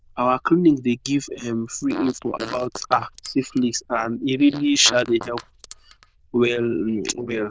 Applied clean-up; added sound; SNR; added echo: neural diffusion model UNIVERSE++.